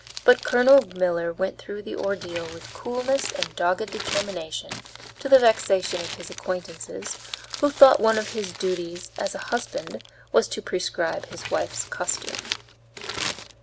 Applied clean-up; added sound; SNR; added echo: none; Crumpling, crinkling; 13 dB; none.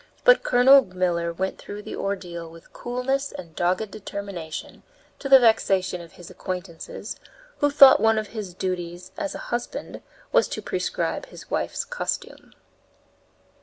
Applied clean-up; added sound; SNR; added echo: none; none; none; none.